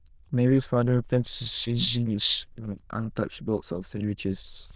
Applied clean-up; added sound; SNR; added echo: neural diffusion model UNIVERSE++.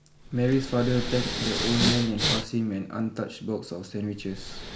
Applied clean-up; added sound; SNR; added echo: none; Respiratory sounds; 4 dB; none.